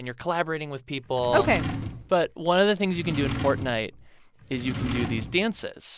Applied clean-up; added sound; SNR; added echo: none; Drawer open or close; 7 dB; none.